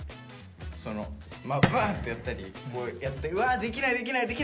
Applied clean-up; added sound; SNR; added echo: none; none; none; none.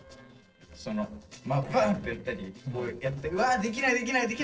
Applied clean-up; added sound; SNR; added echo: neural separator model SepFormer DNS4.